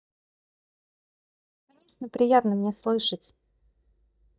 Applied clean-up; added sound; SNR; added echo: neural mask model DeepFilterNet 3.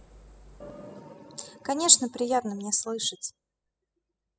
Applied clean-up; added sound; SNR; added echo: classical method spectral subtraction.